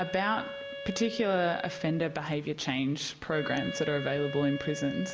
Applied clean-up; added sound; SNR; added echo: none; Wind instrument, woodwind instrument; 10 dB; none.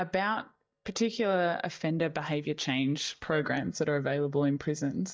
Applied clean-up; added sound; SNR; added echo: neural mask model DeepFilterNet 3.